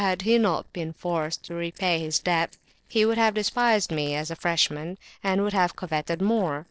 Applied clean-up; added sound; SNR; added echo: neural separator model SepFormer DNS4.